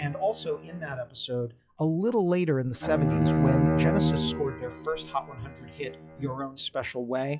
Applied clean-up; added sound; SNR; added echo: classical method log-MMSE.